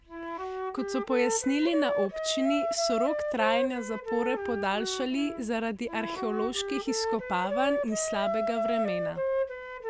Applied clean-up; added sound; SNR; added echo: none; Wind instrument, woodwind instrument; 1 dB; none.